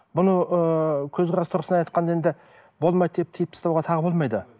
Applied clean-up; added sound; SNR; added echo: none; none; none; none.